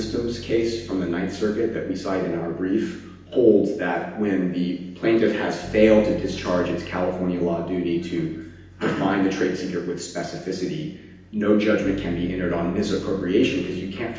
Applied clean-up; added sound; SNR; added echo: none; Bass guitar; 18 dB; reverberation time 0.9 s.